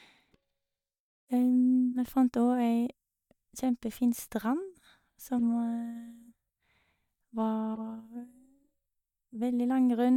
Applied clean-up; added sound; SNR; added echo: neural mask model DeepFilterNet 3.